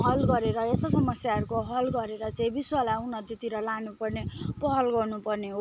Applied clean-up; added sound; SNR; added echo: none; none; none; none.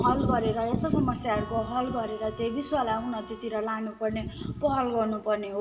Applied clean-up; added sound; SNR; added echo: none; Harmonica; 17 dB; reverberation time 0.7 s.